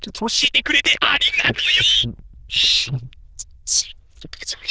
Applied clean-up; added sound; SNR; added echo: neural diffusion model UNIVERSE++.